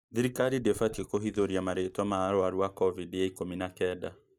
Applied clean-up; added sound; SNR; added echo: neural mask model DeepFilterNet 3.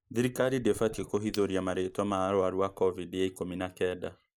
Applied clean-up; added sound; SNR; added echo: neural mask model Resemble Enhance denoiser.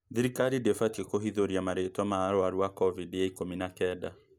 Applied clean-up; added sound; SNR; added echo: none; none; none; none.